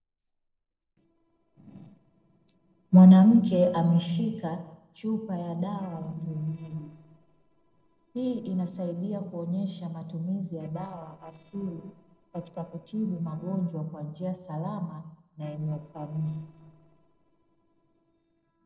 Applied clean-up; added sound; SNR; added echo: neural separator model SepFormer DNS4.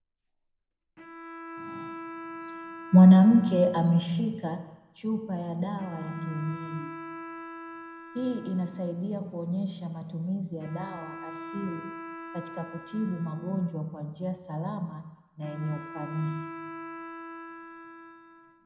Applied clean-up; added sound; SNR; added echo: none; Bowed string instrument; 15 dB; reverberation time 0.8 s.